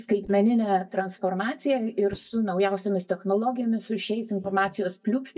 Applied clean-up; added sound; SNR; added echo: neural mask model DeepFilterNet 3.